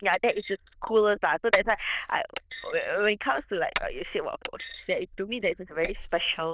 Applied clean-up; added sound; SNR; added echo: neural diffusion model UNIVERSE++.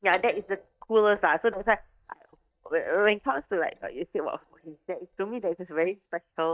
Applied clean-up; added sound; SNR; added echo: neural mask model DeepFilterNet 3.